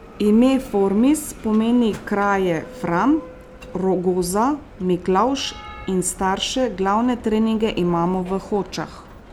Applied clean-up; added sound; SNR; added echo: none; Bell; 18 dB; none.